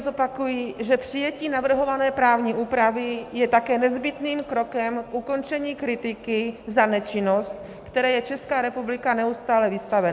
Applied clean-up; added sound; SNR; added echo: none; none; none; none.